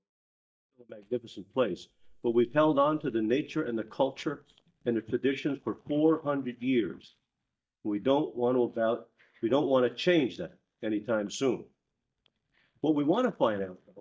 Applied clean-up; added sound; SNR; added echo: neural mask model DeepFilterNet 3.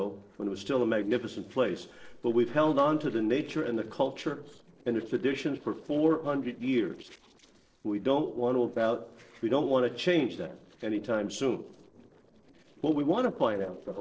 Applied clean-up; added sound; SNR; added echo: neural separator model SepFormer DNS4.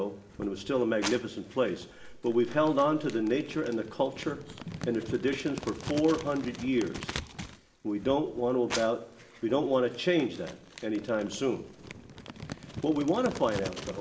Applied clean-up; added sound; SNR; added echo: none; Crumpling, crinkling; 13 dB; reverberation time 1.1 s.